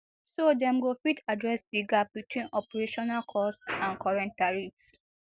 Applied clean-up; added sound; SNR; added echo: none; none; none; none.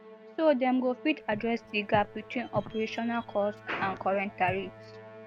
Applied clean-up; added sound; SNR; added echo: none; Musical instrument + Walk, footsteps; 15 dB; none.